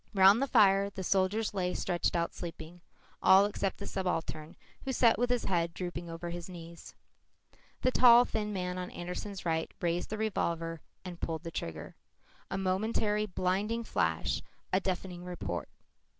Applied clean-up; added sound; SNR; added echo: none; none; none; none.